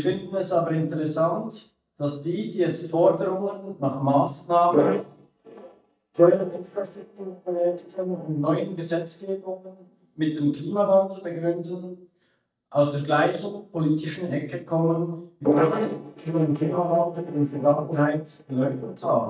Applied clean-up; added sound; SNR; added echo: neural mask model DeepFilterNet 3.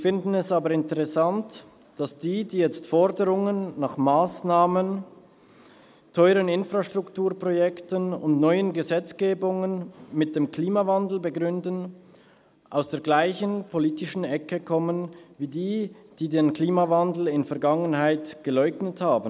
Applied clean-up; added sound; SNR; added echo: none; none; none; none.